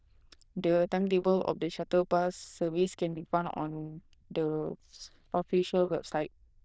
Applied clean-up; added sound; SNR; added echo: neural diffusion model UNIVERSE++.